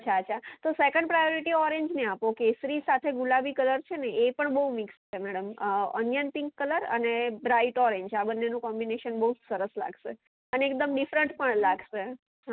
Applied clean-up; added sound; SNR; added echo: none; none; none; none.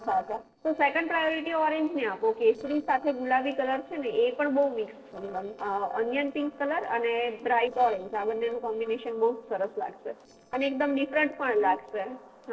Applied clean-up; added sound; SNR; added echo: neural separator model SepFormer DNS4.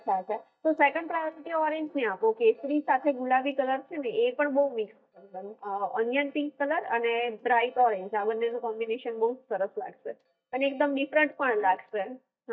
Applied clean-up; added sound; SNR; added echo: neural mask model DeepFilterNet 3.